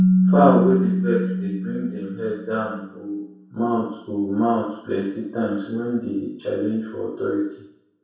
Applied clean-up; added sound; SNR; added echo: none; Keyboard (musical); 1 dB; reverberation time 0.7 s.